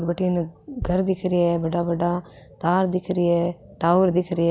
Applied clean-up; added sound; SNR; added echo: none; Bass drum; 17 dB; none.